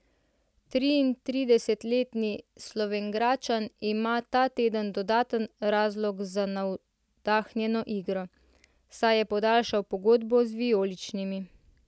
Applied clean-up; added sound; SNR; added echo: none; none; none; none.